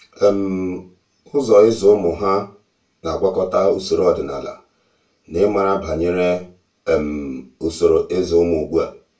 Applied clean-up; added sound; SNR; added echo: none; none; none; reverberation time 0.3 s.